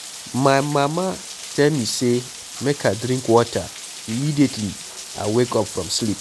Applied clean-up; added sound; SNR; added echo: none; Rain; 13 dB; none.